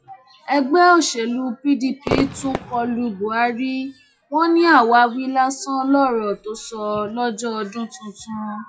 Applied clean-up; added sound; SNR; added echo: classical method WPE with log-MMSE.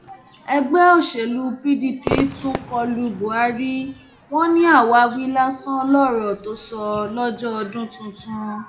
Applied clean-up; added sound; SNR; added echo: none; Crowd / Fireworks; 15 dB; reverberation time 0.3 s.